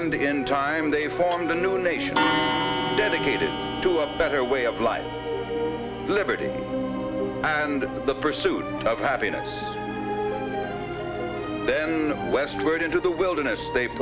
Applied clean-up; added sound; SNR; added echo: none; Clock; 9 dB; none.